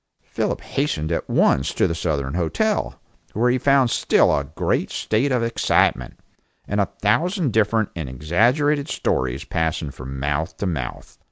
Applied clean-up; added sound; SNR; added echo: none; none; none; none.